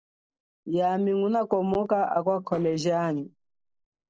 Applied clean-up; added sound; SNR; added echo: neural separator model SepFormer DNS4.